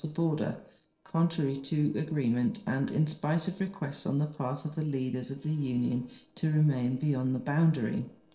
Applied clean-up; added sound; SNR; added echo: neural separator model SepFormer DNS4.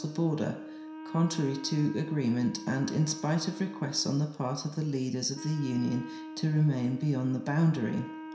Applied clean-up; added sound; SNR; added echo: none; Wind instrument, woodwind instrument; 13 dB; reverberation time 0.7 s.